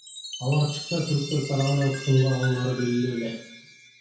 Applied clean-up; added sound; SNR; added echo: none; Chime; 12 dB; reverberation time 0.6 s.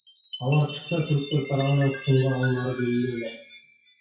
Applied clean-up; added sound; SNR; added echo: classical method WPE with log-MMSE.